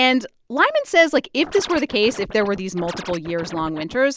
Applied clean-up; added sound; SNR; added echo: none; Scratching (performance technique); 16 dB; none.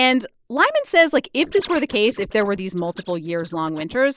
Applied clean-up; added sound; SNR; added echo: neural mask model Resemble Enhance denoiser.